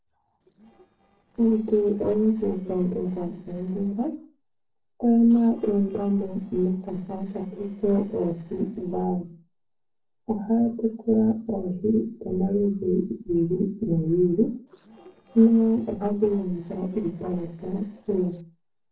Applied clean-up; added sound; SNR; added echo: neural separator model SepFormer DNS4.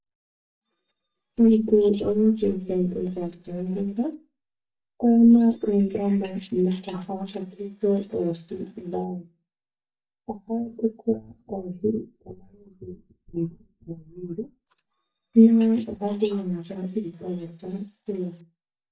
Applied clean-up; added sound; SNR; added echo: neural mask model DeepFilterNet 3.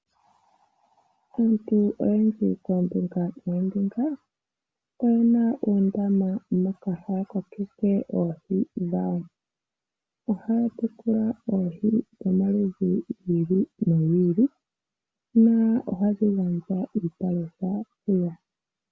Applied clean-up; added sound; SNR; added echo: none; none; none; none.